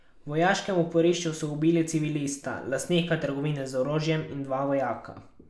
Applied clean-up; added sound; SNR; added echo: none; none; none; none.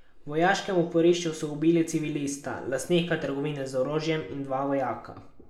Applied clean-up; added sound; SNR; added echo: none; none; none; reverberation time 0.2 s.